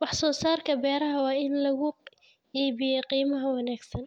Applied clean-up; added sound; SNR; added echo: none; none; none; none.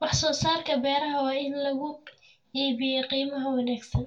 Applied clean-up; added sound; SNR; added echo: none; none; none; reverberation time 0.2 s.